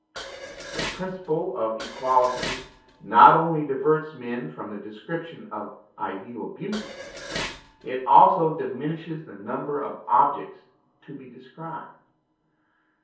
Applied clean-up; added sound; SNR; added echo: none; Dishes, pots, and pans; 11 dB; reverberation time 0.6 s.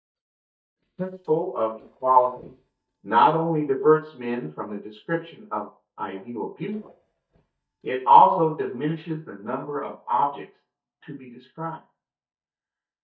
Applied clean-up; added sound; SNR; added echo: neural mask model DeepFilterNet 3.